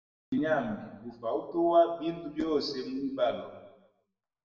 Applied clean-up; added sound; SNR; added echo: none; none; none; reverberation time 1.0 s.